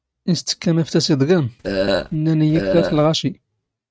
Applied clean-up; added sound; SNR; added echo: neural mask model RNNoise.